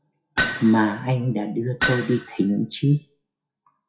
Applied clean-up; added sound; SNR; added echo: classical method WPE with log-MMSE.